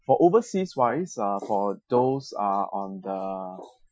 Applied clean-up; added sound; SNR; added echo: classical method Wiener filter.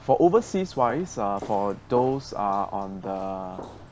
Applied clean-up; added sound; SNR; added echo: none; Walk, footsteps; 16 dB; none.